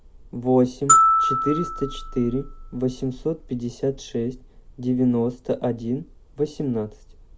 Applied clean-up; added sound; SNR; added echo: none; Glockenspiel; -3 dB; none.